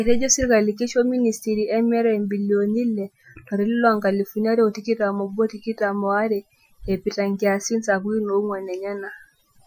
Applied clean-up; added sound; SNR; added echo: classical method Wiener filter.